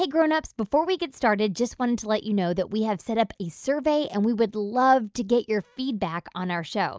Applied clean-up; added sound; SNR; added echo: none; none; none; none.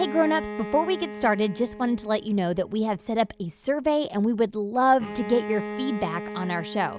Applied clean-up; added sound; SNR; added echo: none; Bowed string instrument; 12 dB; none.